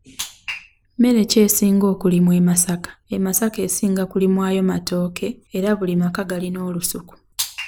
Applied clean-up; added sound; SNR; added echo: none; none; none; none.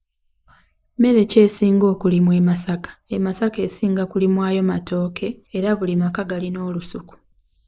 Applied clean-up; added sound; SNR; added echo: neural mask model Resemble Enhance denoiser.